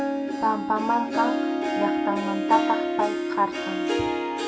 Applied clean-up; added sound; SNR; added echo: none; Harp; -1 dB; reverberation time 0.4 s.